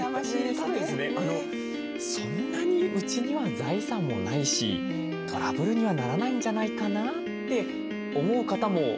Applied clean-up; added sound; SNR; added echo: none; Piano; 3 dB; none.